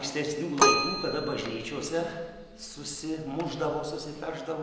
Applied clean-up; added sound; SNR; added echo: none; Keyboard (musical); -1 dB; none.